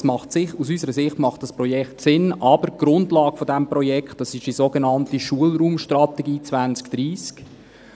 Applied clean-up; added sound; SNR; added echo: none; none; none; none.